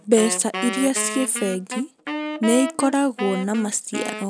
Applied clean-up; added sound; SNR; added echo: none; Wind instrument, woodwind instrument; 8 dB; none.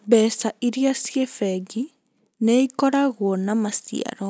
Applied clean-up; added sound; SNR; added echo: none; none; none; none.